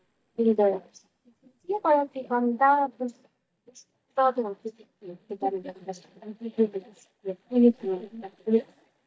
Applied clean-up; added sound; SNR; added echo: neural mask model DeepFilterNet 3.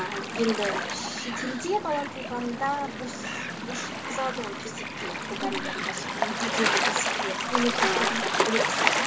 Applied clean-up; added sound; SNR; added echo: none; Gull, seagull / Waves, surf; -3 dB; reverberation time 0.1 s.